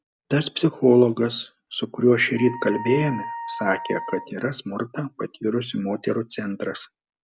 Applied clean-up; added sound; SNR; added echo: none; Wind instrument, woodwind instrument; 12 dB; none.